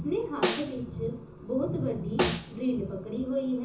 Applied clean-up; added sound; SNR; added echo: none; Snare drum; 3 dB; reverberation time 0.6 s.